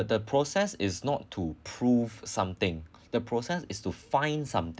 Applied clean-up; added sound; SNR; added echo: none; none; none; none.